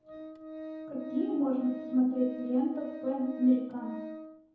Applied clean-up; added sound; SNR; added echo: none; Organ; 12 dB; reverberation time 2.0 s.